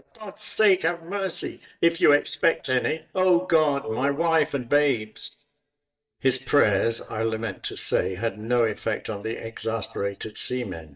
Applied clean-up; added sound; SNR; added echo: neural mask model DeepFilterNet 3.